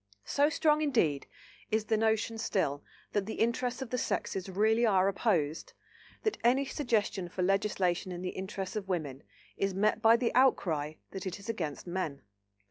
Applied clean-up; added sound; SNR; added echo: none; none; none; none.